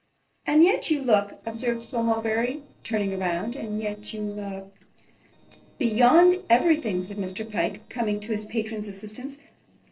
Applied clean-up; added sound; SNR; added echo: neural separator model SepFormer DNS4.